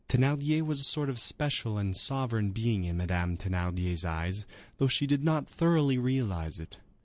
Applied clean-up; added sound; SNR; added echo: none; none; none; none.